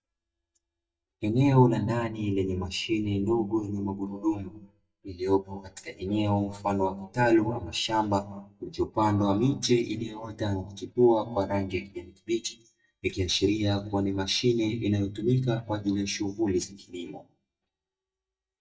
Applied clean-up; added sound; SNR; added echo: neural mask model DeepFilterNet 3.